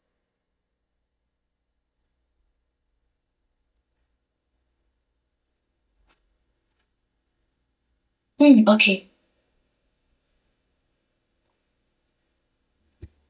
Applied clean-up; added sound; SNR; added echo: neural mask model DeepFilterNet 3.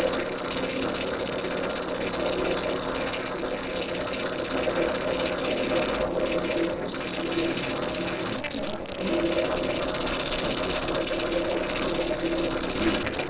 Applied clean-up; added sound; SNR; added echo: neural separator model SepFormer DNS4.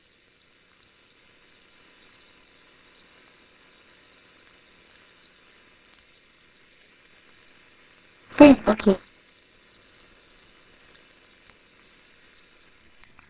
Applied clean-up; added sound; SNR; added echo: neural separator model SepFormer WHAMR!.